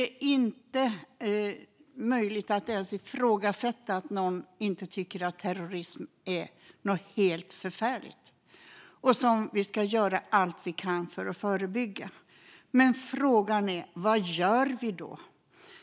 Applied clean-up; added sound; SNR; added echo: none; none; none; none.